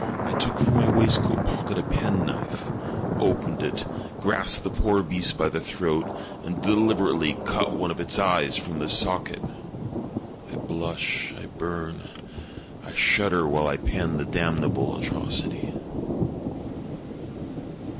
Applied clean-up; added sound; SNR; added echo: none; Thunder; 2 dB; none.